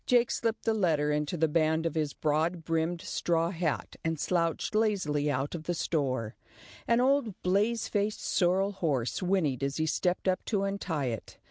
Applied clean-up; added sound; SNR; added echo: none; none; none; none.